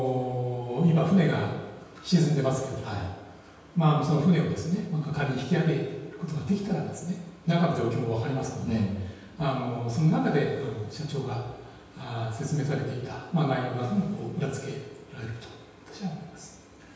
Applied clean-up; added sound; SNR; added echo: none; none; none; reverberation time 1.2 s.